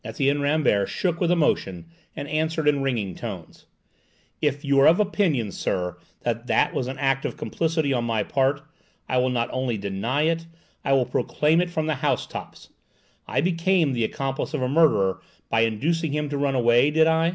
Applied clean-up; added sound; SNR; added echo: none; none; none; none.